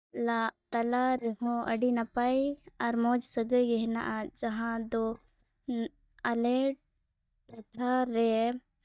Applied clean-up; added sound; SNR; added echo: neural mask model DeepFilterNet 3.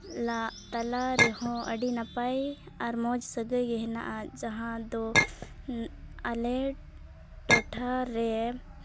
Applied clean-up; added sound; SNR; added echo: none; Chink, clink; -4 dB; none.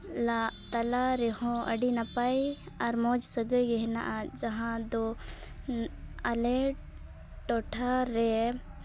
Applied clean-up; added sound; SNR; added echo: none; none; none; none.